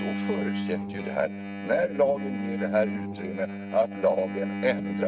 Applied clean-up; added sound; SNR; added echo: neural mask model RNNoise.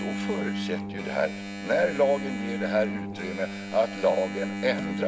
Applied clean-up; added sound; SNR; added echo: none; Engine; 4 dB; none.